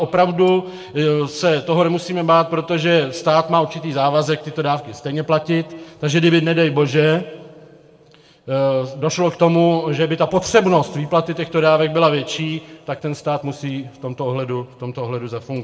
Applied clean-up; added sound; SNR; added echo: none; none; none; reverberation time 1.2 s.